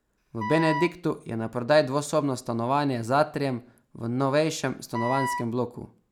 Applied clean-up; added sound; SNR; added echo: none; Wind instrument, woodwind instrument; 5 dB; none.